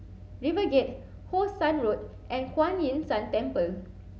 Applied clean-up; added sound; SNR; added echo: none; none; none; none.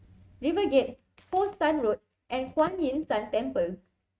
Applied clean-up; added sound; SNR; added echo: neural mask model RNNoise.